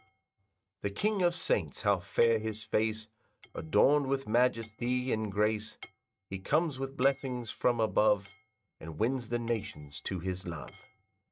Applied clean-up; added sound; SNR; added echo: neural mask model RNNoise.